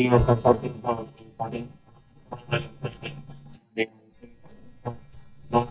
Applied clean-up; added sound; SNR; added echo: neural mask model DeepFilterNet 3.